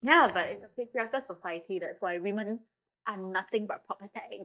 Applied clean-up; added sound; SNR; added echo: neural mask model DeepFilterNet 3.